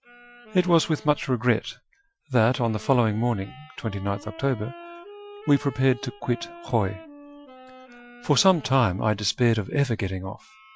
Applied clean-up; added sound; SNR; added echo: classical method Wiener filter.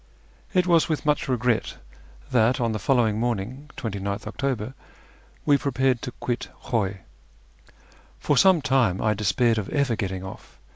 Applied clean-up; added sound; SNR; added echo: none; none; none; none.